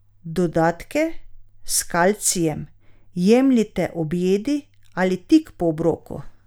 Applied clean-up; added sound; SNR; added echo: none; none; none; none.